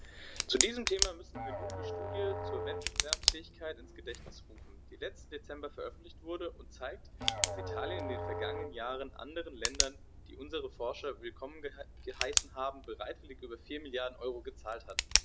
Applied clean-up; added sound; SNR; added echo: none; Musical instrument + Tick; -3 dB; none.